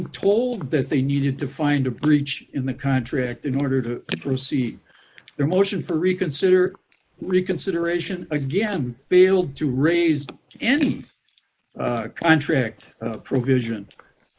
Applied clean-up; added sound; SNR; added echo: neural mask model Resemble Enhance denoiser.